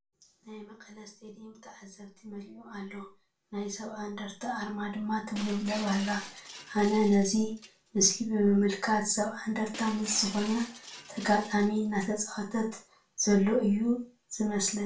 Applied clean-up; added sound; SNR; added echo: none; Shatter; 16 dB; reverberation time 0.3 s.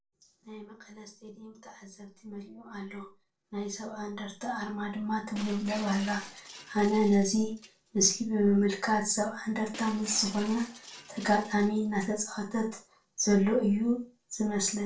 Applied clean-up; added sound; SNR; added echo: neural separator model SepFormer DNS4.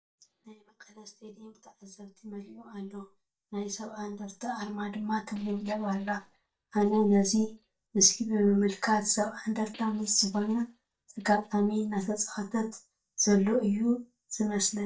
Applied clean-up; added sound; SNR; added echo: neural mask model DeepFilterNet 3.